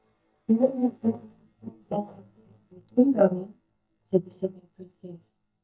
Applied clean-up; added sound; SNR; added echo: neural mask model DeepFilterNet 3.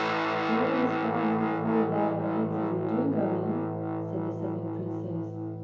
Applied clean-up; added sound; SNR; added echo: none; Guitar; -2 dB; reverberation time 1.0 s.